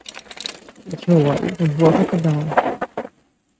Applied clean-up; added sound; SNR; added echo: neural mask model RNNoise.